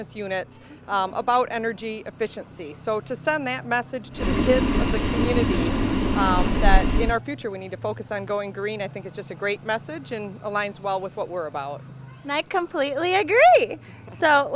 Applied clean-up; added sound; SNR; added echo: none; Boiling; -5 dB; none.